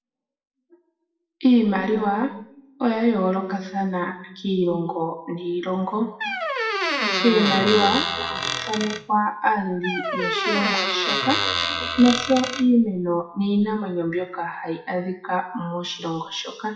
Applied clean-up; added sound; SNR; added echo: classical method WPE with log-MMSE.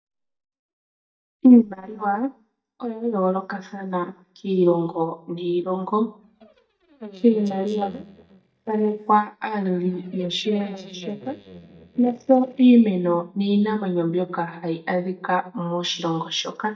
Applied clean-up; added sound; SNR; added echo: neural mask model DeepFilterNet 3.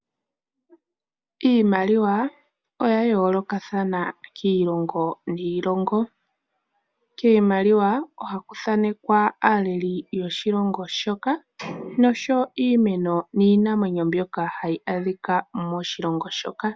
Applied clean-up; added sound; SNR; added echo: none; none; none; none.